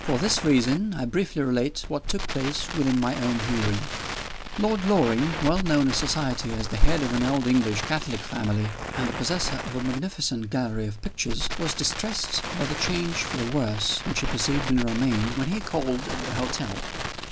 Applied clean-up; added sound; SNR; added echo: none; Crackle; 7 dB; none.